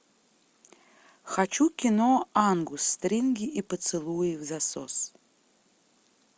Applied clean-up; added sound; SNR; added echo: none; none; none; none.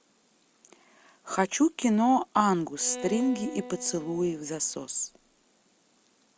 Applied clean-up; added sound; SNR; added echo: none; Bowed string instrument; 13 dB; none.